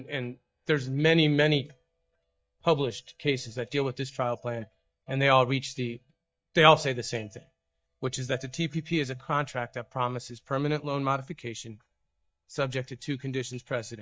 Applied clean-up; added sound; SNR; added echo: neural mask model DeepFilterNet 3.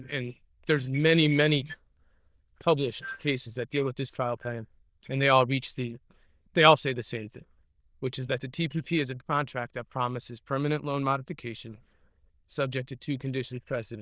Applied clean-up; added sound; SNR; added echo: neural diffusion model UNIVERSE++.